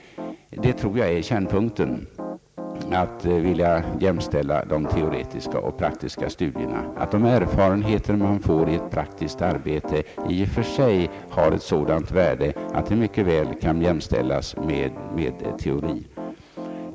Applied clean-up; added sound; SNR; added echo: none; Piano; 11 dB; none.